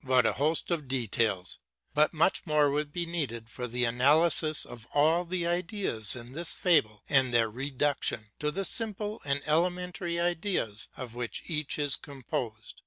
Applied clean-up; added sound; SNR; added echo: none; none; none; none.